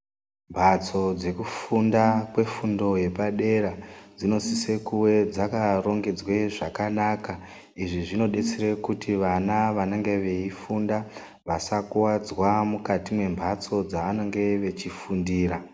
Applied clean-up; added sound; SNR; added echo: none; Brass instrument; 8 dB; none.